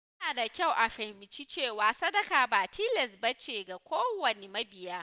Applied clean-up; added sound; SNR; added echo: none; none; none; none.